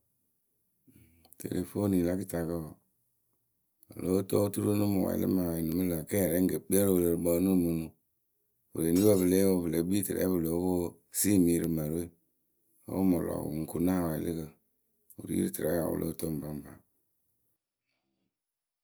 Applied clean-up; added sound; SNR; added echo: none; Shatter; 14 dB; none.